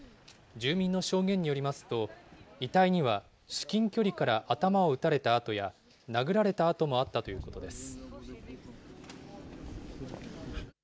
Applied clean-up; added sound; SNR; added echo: none; none; none; none.